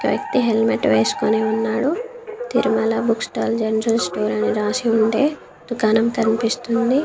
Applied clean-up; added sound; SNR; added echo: none; Alarm; 12 dB; none.